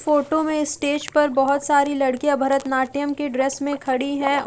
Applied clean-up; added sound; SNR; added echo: none; Liquid; 20 dB; none.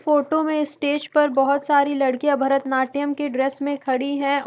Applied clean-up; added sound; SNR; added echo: neural mask model DeepFilterNet 3.